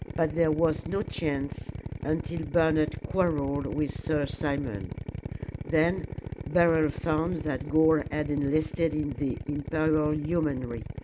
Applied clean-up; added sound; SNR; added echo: none; Drill; 8 dB; none.